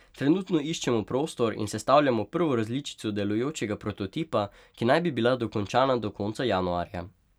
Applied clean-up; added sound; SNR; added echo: none; none; none; none.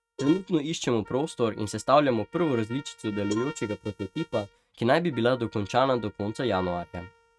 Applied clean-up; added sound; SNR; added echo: neural mask model RNNoise.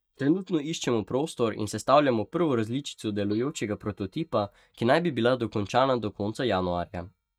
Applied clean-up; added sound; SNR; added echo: neural mask model DeepFilterNet 3.